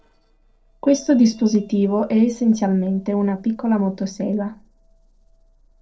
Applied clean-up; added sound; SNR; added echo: neural separator model SepFormer DNS4.